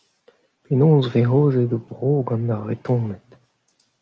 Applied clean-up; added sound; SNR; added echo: none; none; none; none.